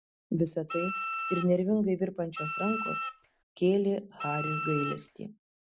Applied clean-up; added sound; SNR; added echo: none; Wind instrument, woodwind instrument; 5 dB; none.